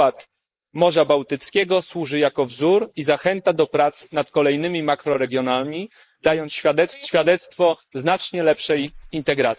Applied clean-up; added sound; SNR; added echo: neural mask model Resemble Enhance denoiser.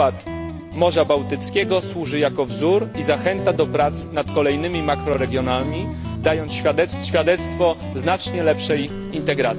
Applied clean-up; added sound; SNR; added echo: none; Guitar; 7 dB; none.